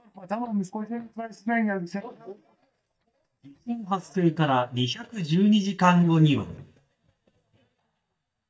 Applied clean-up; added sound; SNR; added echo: neural mask model DeepFilterNet 3.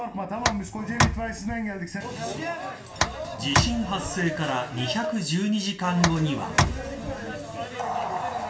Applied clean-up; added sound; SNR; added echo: none; Tick; 0 dB; reverberation time 0.4 s.